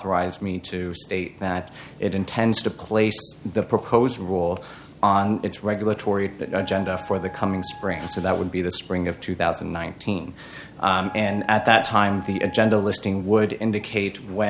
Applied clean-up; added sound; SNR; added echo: none; Wind instrument, woodwind instrument; 18 dB; none.